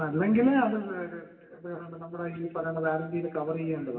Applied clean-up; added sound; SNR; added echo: none; none; none; reverberation time 1.2 s.